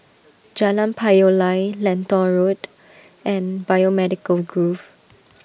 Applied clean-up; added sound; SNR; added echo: none; none; none; none.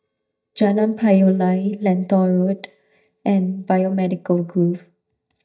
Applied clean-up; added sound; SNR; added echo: neural mask model DeepFilterNet 3.